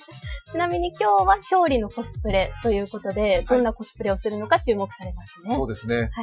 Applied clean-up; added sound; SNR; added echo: classical method Wiener filter.